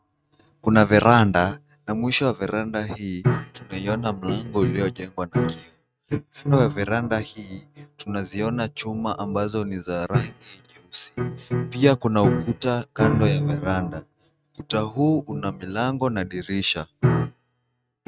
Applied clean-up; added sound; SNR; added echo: neural mask model RNNoise.